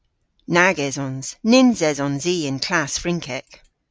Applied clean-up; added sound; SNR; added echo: none; none; none; none.